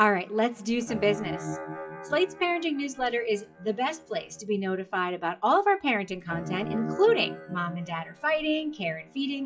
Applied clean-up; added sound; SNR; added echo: classical method WPE with log-MMSE.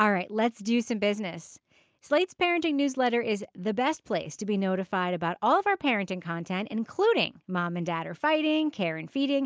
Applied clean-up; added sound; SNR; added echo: none; none; none; none.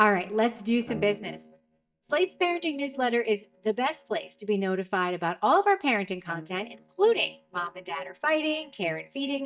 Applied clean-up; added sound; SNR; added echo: neural mask model DeepFilterNet 3.